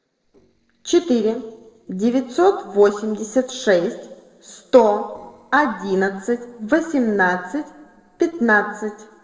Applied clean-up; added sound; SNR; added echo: neural separator model SepFormer DNS4.